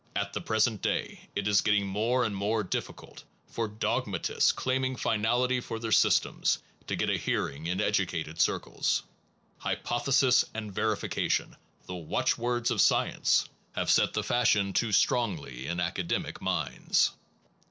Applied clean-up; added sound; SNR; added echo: none; none; none; none.